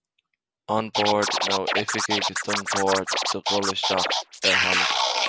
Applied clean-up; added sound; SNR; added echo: none; Scratching (performance technique); -3 dB; none.